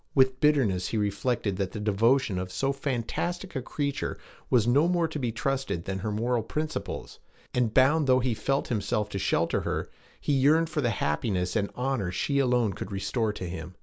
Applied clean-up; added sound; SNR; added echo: none; none; none; none.